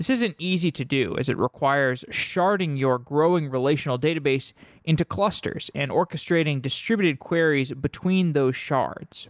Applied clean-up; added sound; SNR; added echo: none; none; none; none.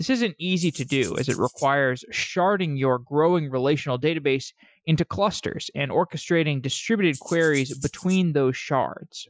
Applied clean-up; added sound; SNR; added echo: classical method Wiener filter.